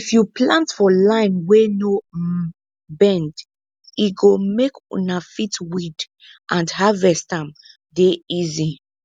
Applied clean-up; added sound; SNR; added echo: none; none; none; none.